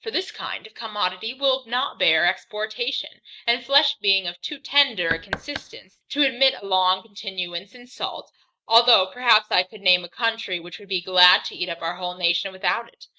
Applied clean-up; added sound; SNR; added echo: neural mask model RNNoise.